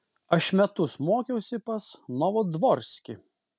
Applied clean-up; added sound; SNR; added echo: none; none; none; none.